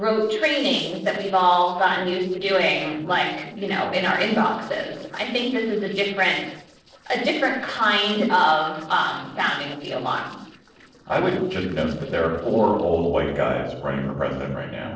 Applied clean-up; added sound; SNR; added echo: neural separator model SepFormer DNS4.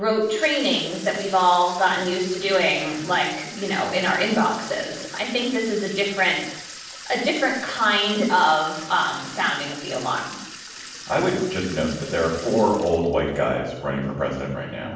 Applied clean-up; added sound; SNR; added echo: none; Sink (filling or washing) / Water tap, faucet; 16 dB; reverberation time 0.7 s.